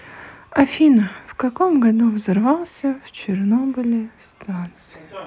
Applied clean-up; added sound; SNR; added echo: none; none; none; none.